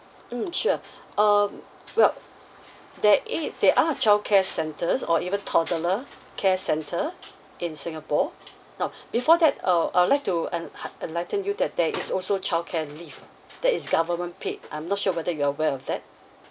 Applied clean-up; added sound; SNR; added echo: none; none; none; none.